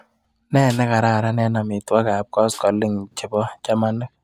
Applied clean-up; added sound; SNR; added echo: neural mask model DeepFilterNet 3.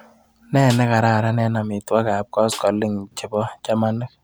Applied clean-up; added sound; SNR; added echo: none; Snare drum; 20 dB; none.